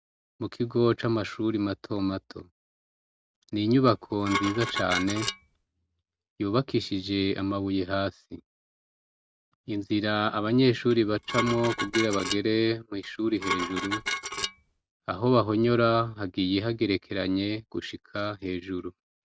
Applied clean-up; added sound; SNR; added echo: none; Dishes, pots, and pans; 6 dB; none.